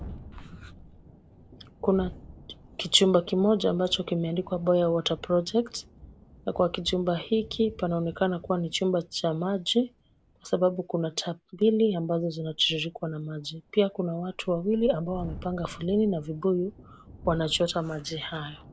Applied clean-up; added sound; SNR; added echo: none; Thunderstorm; 19 dB; none.